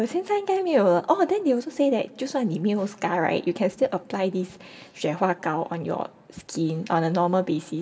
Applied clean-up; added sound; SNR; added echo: none; none; none; reverberation time 0.3 s.